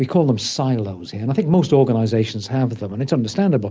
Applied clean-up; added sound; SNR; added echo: none; none; none; none.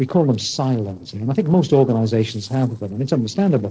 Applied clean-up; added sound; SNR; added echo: neural separator model SepFormer DNS4.